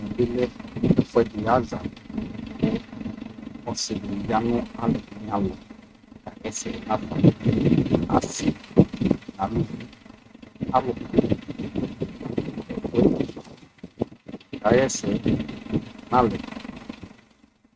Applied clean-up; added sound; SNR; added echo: neural mask model RNNoise.